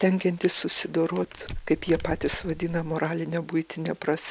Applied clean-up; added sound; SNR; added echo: none; Crumpling, crinkling; 13 dB; none.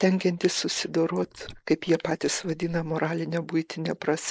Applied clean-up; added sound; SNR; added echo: neural mask model Resemble Enhance denoiser.